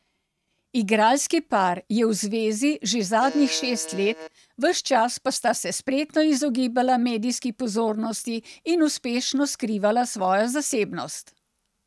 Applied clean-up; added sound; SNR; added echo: neural mask model RNNoise.